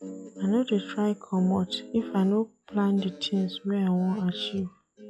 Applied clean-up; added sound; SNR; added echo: classical method log-MMSE.